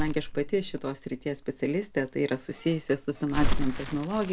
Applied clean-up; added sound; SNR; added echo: none; Crumpling, crinkling; 1 dB; none.